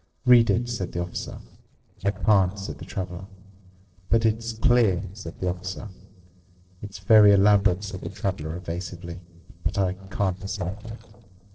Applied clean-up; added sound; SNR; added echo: neural separator model SepFormer DNS4.